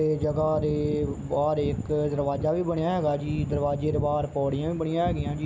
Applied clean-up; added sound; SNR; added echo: none; none; none; none.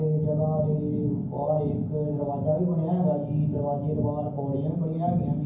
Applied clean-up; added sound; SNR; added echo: none; none; none; reverberation time 0.9 s.